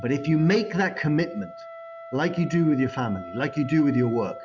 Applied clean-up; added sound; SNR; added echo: none; Wind instrument, woodwind instrument; 16 dB; none.